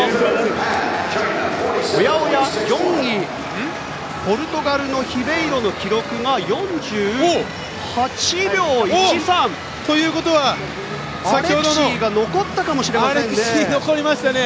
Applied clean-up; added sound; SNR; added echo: none; Brass instrument; 15 dB; none.